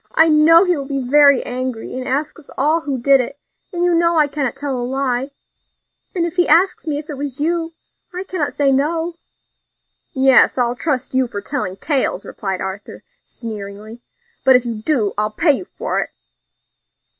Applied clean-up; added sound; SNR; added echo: none; none; none; none.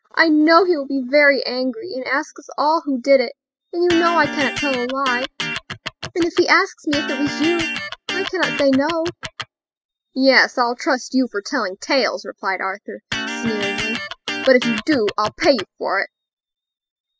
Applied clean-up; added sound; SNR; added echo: classical method spectral subtraction.